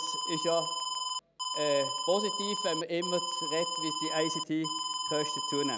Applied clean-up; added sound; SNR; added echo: none; Alarm; -1 dB; none.